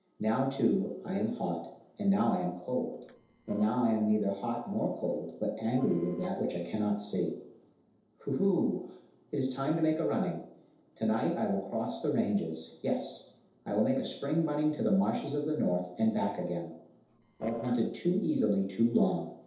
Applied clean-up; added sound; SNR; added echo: neural separator model SepFormer DNS4.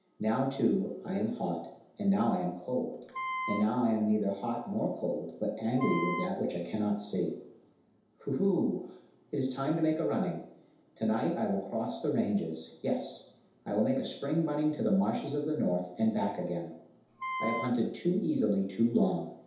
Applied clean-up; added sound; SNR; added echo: none; Wind instrument, woodwind instrument; 5 dB; reverberation time 0.8 s.